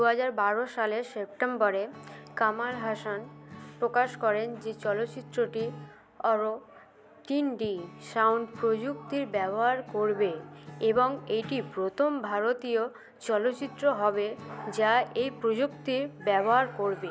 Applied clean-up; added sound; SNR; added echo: none; Acoustic guitar / Strum; 19 dB; none.